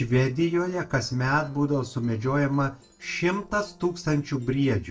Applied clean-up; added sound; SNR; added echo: neural separator model SepFormer DNS4.